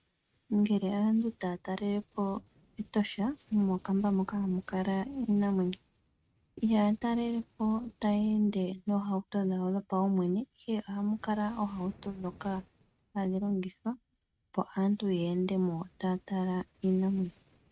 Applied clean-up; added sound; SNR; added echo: neural mask model RNNoise.